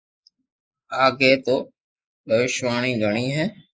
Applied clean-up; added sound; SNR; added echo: neural mask model Resemble Enhance denoiser.